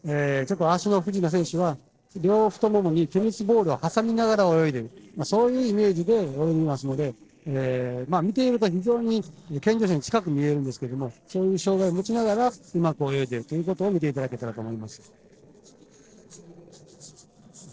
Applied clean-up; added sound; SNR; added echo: neural separator model SepFormer DNS4.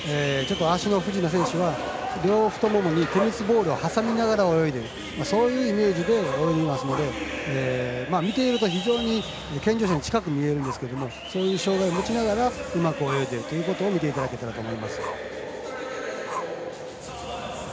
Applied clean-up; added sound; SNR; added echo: none; Growling; 16 dB; none.